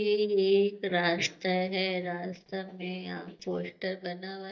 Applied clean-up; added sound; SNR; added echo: neural mask model DeepFilterNet 3.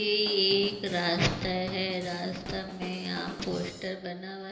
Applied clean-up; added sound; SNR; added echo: none; Drum kit; 13 dB; reverberation time 0.8 s.